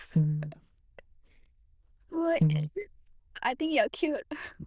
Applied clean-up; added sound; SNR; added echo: neural diffusion model UNIVERSE++.